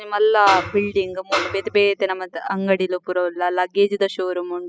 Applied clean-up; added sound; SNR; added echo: classical method spectral subtraction.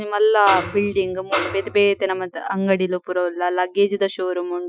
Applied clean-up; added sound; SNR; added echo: classical method Wiener filter.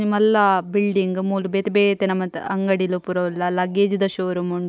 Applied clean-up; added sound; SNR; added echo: none; none; none; none.